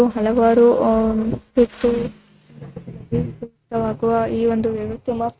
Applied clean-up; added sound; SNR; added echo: neural mask model RNNoise.